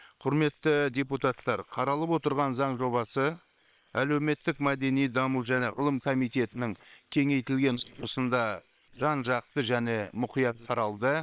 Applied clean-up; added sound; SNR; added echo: neural separator model SepFormer WHAM!.